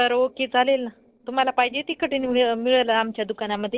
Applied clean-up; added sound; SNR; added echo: neural separator model SepFormer DNS4.